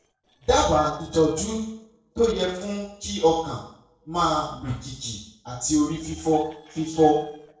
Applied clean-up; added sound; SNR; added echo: neural separator model SepFormer DNS4.